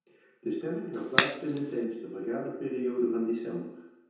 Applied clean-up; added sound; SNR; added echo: none; Crack; -2 dB; reverberation time 0.9 s.